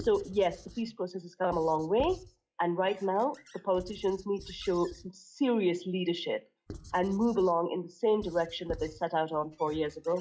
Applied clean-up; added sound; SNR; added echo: classical method log-MMSE.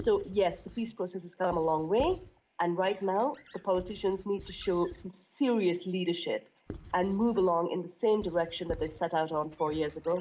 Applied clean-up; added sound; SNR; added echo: none; Squeak / Writing; 18 dB; none.